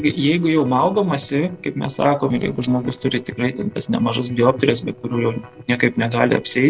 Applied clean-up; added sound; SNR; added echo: neural separator model SepFormer DNS4.